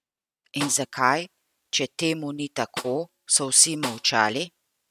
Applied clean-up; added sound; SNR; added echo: neural mask model RNNoise.